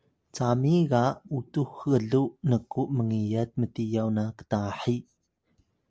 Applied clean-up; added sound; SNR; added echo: none; none; none; none.